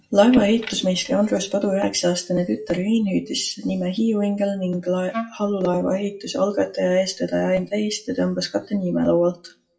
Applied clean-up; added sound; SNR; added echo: classical method WPE with log-MMSE.